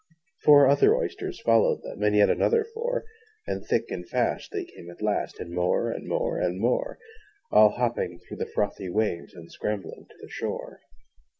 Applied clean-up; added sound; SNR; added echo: none; none; none; none.